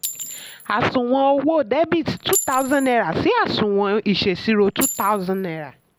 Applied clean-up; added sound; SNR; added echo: none; Chink, clink; 13 dB; none.